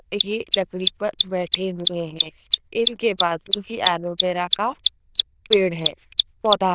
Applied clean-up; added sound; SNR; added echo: neural diffusion model UNIVERSE++.